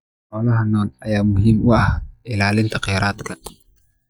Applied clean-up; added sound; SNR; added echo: neural mask model DeepFilterNet 3.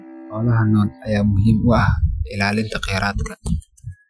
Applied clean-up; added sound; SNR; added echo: classical method Wiener filter.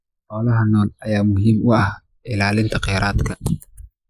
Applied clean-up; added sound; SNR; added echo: neural mask model Resemble Enhance denoiser.